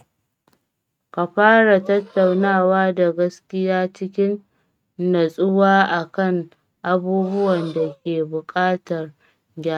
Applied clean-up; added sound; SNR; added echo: neural mask model RNNoise.